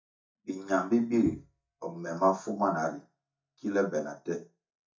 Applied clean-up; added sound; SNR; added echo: neural mask model DeepFilterNet 3.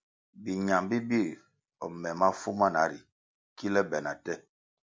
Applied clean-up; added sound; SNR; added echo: none; none; none; none.